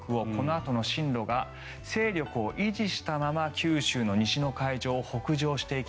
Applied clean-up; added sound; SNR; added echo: none; none; none; none.